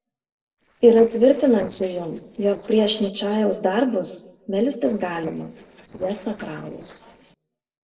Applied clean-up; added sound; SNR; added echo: neural separator model SepFormer DNS4.